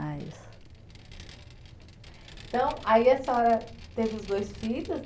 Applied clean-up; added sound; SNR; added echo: none; Vehicle; 17 dB; none.